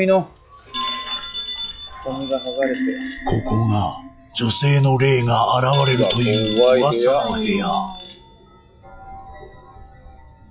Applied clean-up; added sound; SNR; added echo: classical method log-MMSE.